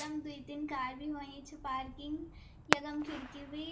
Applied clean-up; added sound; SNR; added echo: none; Fireworks; 1 dB; reverberation time 0.5 s.